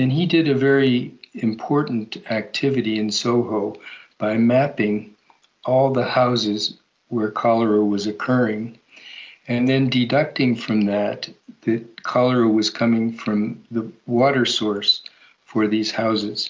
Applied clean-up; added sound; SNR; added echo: none; none; none; none.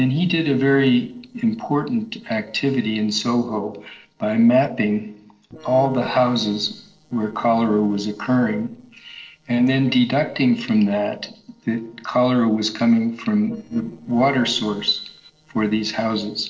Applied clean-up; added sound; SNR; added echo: neural separator model SepFormer DNS4.